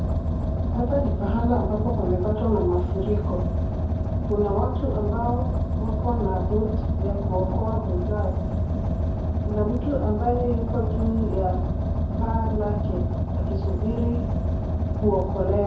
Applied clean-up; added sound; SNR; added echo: none; Car; -4 dB; reverberation time 0.6 s.